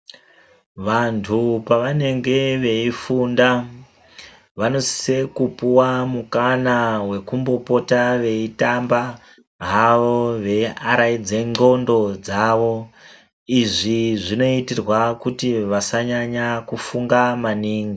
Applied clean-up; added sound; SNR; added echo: none; none; none; none.